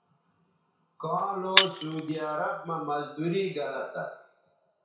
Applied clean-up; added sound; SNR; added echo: none; Shatter; 0 dB; reverberation time 0.6 s.